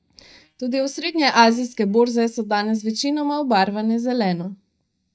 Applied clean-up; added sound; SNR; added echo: neural mask model DeepFilterNet 3.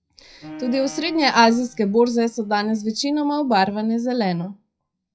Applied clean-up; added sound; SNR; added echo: classical method WPE with log-MMSE.